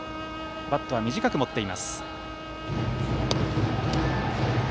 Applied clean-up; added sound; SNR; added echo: none; Bowed string instrument; 11 dB; none.